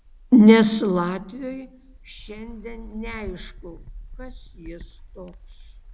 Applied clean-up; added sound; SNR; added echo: none; Bird; 18 dB; none.